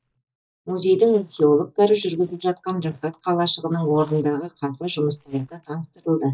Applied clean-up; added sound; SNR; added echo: neural mask model DeepFilterNet 3.